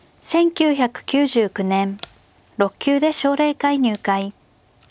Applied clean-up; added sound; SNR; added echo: none; none; none; none.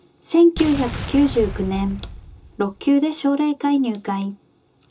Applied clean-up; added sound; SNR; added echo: none; Explosion; 12 dB; reverberation time 0.2 s.